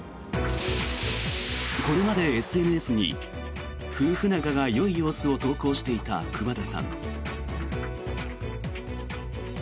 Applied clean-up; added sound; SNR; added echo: none; none; none; none.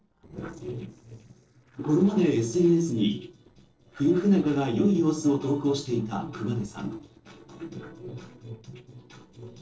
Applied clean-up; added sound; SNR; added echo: neural separator model SepFormer DNS4.